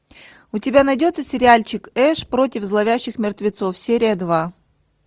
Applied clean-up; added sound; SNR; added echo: none; none; none; none.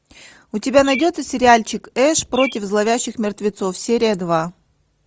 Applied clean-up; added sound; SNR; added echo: none; Bird; 15 dB; none.